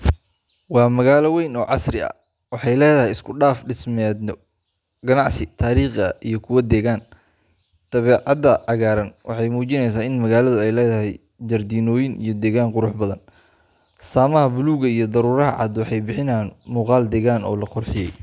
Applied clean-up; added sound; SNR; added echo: none; none; none; none.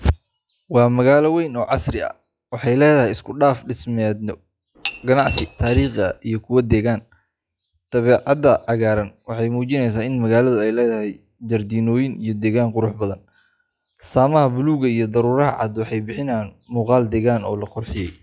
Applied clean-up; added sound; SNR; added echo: classical method log-MMSE.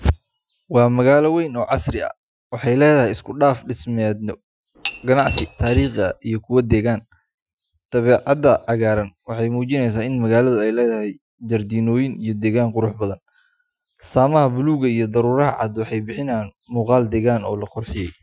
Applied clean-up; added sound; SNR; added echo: classical method Wiener filter.